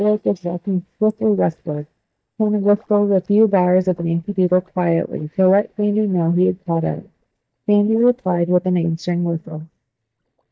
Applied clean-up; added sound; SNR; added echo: neural mask model DeepFilterNet 3.